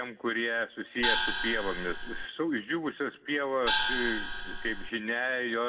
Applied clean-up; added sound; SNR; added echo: none; Gong; -1 dB; reverberation time 0.5 s.